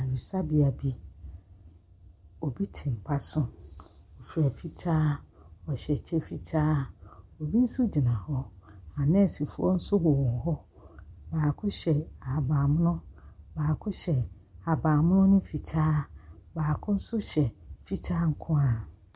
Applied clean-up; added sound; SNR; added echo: none; none; none; none.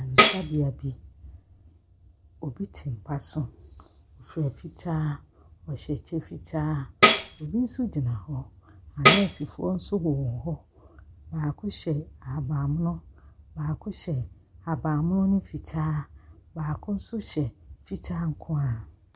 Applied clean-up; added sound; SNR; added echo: none; Tambourine; -5 dB; none.